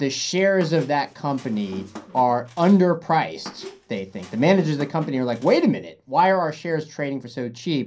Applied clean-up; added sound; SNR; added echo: none; Squeak; 19 dB; reverberation time 0.3 s.